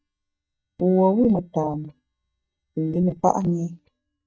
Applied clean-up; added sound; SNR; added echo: neural mask model DeepFilterNet 3.